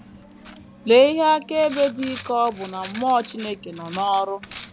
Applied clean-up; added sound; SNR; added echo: none; Coin (dropping); 18 dB; none.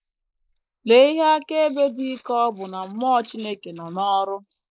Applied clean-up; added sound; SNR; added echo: neural mask model Resemble Enhance denoiser.